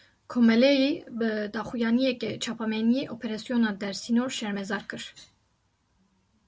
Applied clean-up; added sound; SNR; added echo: none; none; none; none.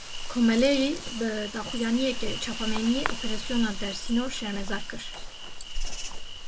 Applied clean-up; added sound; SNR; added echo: none; Insect; 3 dB; none.